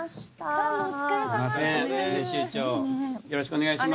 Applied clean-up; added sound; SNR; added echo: none; none; none; none.